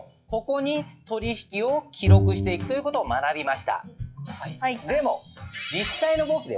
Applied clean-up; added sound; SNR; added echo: classical method WPE with log-MMSE.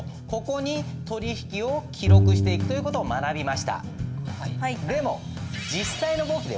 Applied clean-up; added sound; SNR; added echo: none; Bowed string instrument; -4 dB; reverberation time 0.8 s.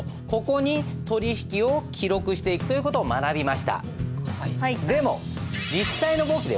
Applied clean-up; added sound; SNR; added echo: none; none; none; none.